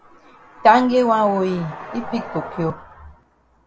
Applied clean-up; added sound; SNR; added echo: none; none; none; none.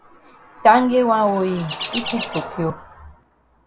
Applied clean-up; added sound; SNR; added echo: none; Chirp, tweet; 11 dB; none.